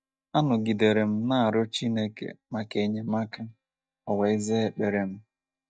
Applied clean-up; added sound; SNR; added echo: neural mask model DeepFilterNet 3.